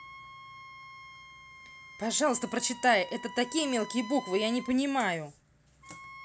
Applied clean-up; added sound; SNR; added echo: none; Wind instrument, woodwind instrument; 16 dB; none.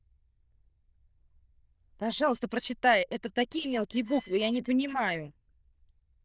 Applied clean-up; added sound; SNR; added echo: neural diffusion model UNIVERSE++.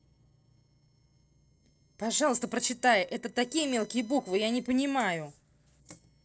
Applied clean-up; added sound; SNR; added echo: neural separator model SepFormer DNS4.